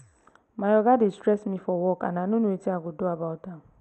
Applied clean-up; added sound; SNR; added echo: none; none; none; none.